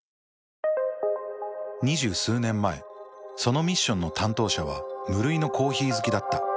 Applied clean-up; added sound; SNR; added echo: none; none; none; none.